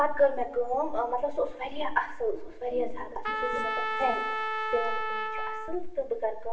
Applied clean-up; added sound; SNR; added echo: none; Trumpet; 3 dB; reverberation time 0.7 s.